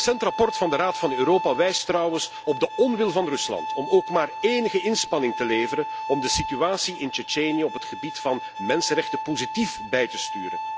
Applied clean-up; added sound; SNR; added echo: none; Bowed string instrument; 8 dB; none.